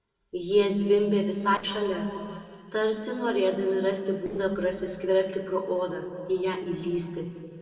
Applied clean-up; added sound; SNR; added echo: neural separator model SepFormer DNS4.